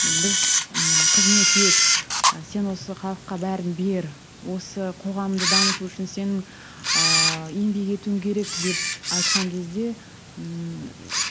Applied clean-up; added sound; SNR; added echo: none; Camera; -4 dB; none.